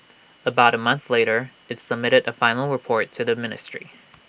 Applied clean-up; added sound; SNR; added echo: none; none; none; none.